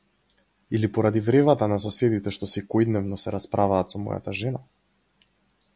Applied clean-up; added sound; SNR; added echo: none; none; none; none.